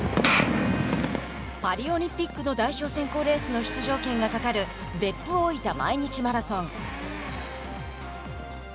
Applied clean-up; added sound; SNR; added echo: none; Domestic sounds, home sounds; 12 dB; none.